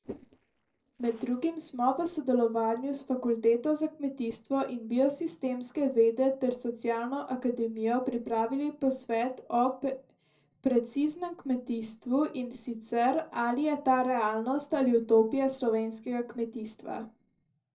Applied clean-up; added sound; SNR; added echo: neural separator model SepFormer DNS4.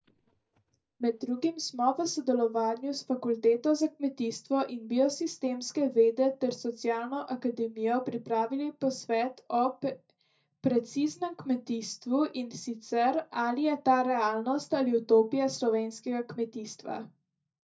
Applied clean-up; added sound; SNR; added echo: neural mask model DeepFilterNet 3.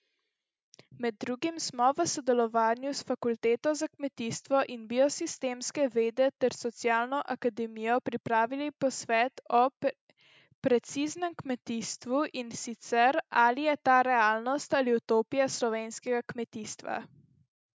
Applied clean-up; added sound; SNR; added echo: none; none; none; none.